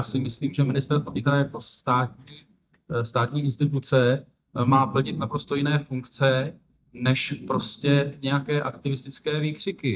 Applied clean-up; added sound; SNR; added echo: neural mask model DeepFilterNet 3.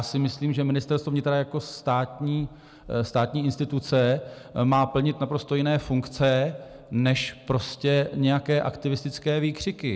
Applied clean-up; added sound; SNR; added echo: none; none; none; none.